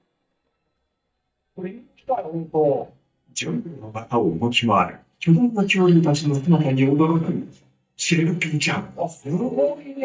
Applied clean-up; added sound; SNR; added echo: neural mask model DeepFilterNet 3.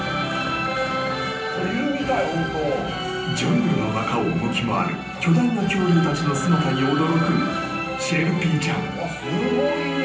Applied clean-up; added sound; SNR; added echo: none; Telephone; 12 dB; reverberation time 0.6 s.